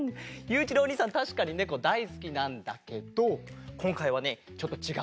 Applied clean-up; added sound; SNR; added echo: none; none; none; none.